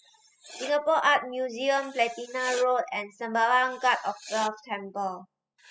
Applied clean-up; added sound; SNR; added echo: classical method spectral subtraction.